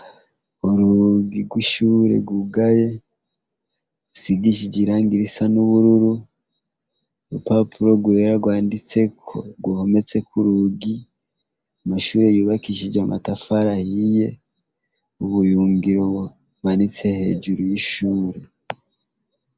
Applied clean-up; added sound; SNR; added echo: none; none; none; none.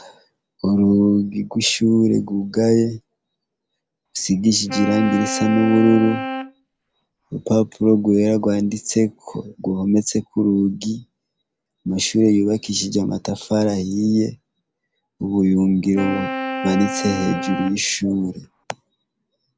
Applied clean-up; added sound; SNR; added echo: none; Wind instrument, woodwind instrument; 8 dB; none.